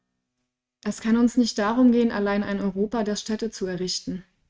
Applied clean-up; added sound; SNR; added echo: neural mask model RNNoise.